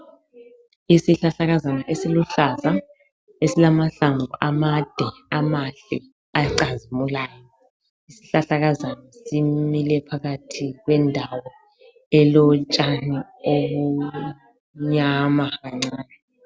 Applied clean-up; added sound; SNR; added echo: none; none; none; none.